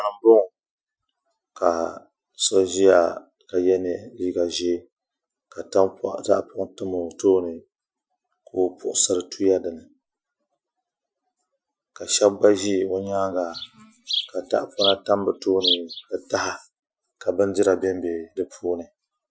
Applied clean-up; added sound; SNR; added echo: classical method Wiener filter.